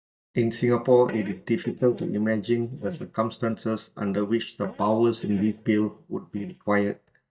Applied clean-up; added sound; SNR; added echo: neural mask model DeepFilterNet 3.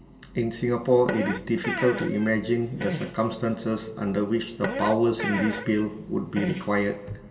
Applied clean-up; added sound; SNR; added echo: none; Fart; 9 dB; reverberation time 2.7 s.